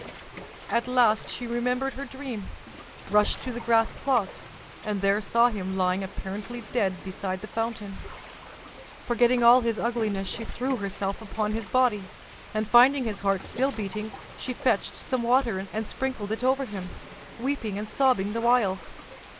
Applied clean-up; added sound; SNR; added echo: none; Waves, surf + Water; 16 dB; none.